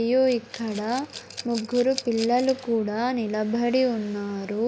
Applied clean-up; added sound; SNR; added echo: none; Rattle / Glass; 15 dB; none.